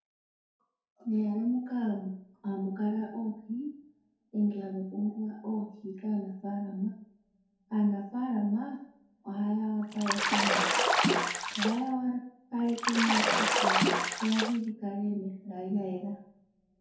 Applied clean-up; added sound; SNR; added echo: none; Bathtub (filling or washing) / Splash, splatter; -4 dB; reverberation time 2.2 s.